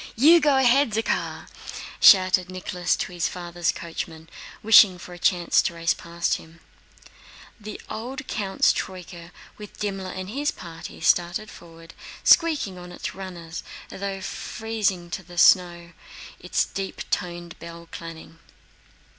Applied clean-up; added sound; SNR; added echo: none; none; none; none.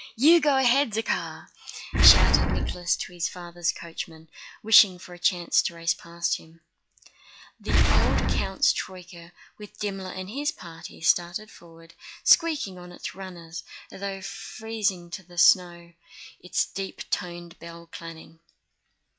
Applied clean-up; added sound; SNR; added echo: classical method log-MMSE.